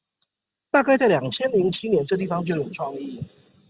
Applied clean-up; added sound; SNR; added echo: none; none; none; none.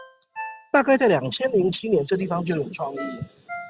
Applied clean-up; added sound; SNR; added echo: none; Ringtone; 17 dB; none.